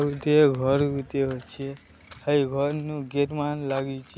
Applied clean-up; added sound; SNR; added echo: none; none; none; none.